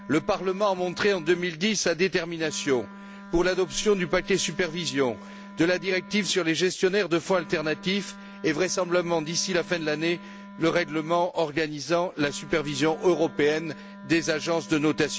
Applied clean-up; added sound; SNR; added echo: none; Wind instrument, woodwind instrument; 18 dB; none.